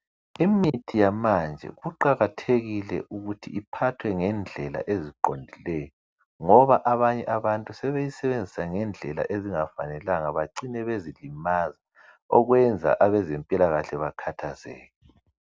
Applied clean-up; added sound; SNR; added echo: none; none; none; none.